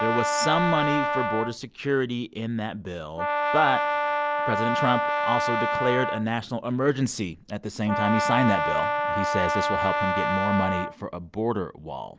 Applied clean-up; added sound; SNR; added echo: none; Brass instrument; 0 dB; none.